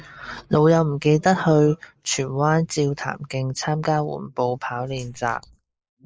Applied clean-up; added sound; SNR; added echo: neural mask model Resemble Enhance denoiser.